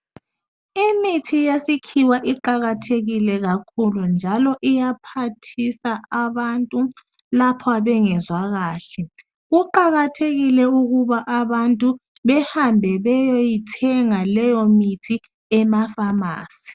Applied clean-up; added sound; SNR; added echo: none; none; none; none.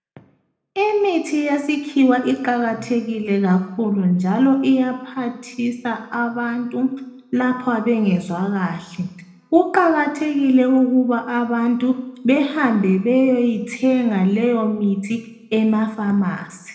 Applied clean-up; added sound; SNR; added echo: none; none; none; reverberation time 0.8 s.